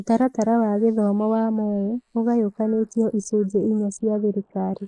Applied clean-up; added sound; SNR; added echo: neural mask model Resemble Enhance denoiser.